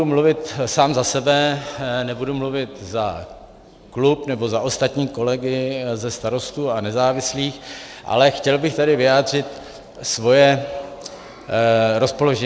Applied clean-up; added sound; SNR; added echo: none; none; none; none.